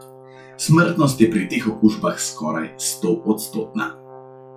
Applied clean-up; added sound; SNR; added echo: classical method log-MMSE.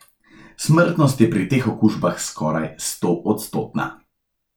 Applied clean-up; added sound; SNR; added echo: none; none; none; none.